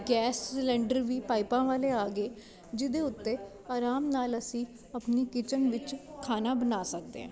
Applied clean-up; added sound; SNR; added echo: none; none; none; none.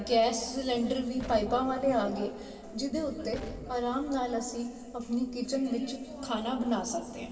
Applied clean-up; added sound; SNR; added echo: none; Explosion; 17 dB; reverberation time 2.3 s.